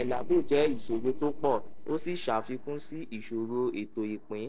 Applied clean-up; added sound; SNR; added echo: neural separator model SepFormer DNS4.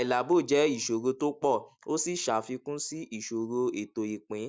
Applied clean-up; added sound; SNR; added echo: none; none; none; none.